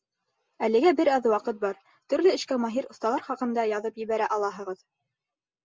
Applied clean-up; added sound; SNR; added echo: none; none; none; none.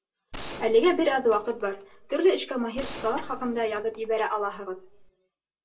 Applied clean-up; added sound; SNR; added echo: none; Gunshot, gunfire; 14 dB; reverberation time 0.2 s.